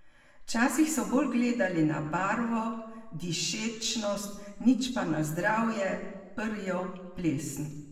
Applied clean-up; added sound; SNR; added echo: none; none; none; reverberation time 1.0 s.